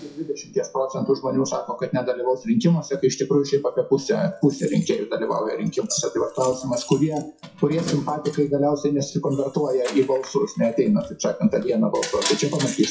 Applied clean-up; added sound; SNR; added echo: classical method WPE with log-MMSE.